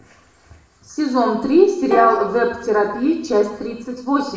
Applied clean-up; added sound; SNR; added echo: none; Plucked string instrument; 9 dB; reverberation time 0.8 s.